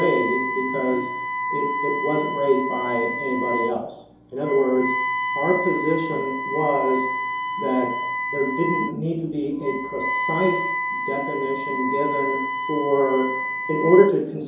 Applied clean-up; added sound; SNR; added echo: none; Wind instrument, woodwind instrument; 3 dB; reverberation time 2.8 s.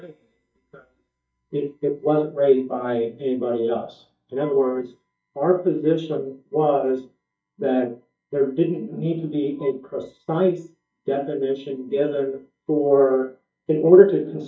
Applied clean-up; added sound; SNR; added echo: neural mask model DeepFilterNet 3.